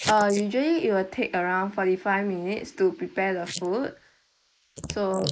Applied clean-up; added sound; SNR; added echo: neural mask model Resemble Enhance denoiser.